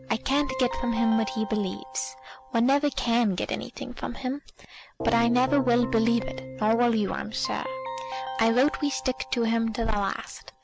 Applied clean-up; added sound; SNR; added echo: none; Keyboard (musical); 11 dB; none.